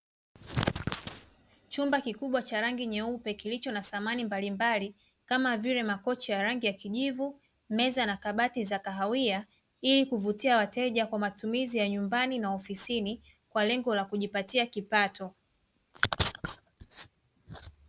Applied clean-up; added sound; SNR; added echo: none; none; none; none.